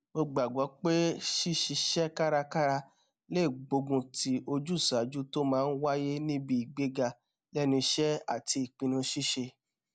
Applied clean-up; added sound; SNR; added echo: none; none; none; none.